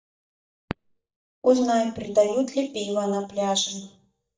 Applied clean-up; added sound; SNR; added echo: neural mask model DeepFilterNet 3.